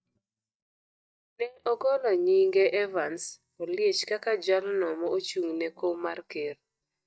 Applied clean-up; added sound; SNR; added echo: neural mask model DeepFilterNet 3.